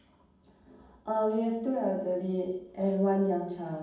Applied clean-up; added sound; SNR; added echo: none; none; none; reverberation time 1.2 s.